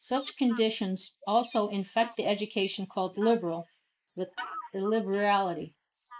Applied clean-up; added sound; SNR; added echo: neural mask model Resemble Enhance denoiser.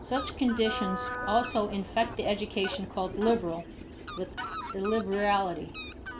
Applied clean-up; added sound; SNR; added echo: none; Wind instrument, woodwind instrument + Fowl; 8 dB; none.